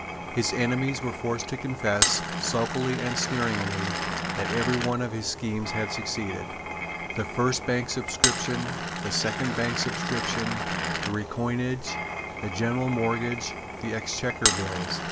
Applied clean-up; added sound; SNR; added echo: none; Glass; 1 dB; none.